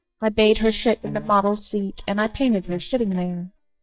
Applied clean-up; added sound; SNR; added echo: neural mask model DeepFilterNet 3.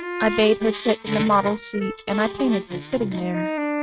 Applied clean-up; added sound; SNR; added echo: neural mask model RNNoise.